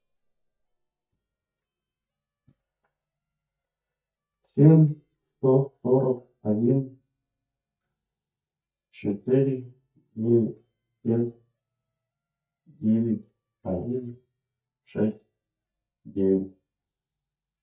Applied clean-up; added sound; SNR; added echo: neural mask model DeepFilterNet 3.